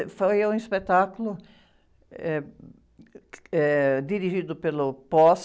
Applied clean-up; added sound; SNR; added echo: none; none; none; none.